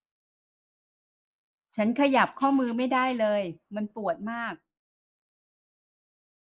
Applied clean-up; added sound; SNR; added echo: neural mask model Resemble Enhance denoiser.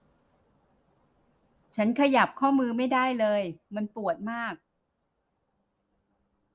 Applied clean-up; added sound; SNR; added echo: none; none; none; none.